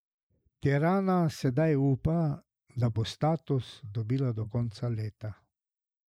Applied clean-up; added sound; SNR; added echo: neural mask model Resemble Enhance denoiser.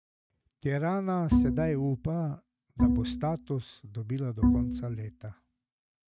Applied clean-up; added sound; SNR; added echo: neural mask model RNNoise.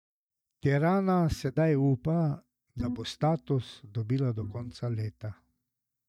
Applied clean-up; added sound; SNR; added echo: neural mask model DeepFilterNet 3.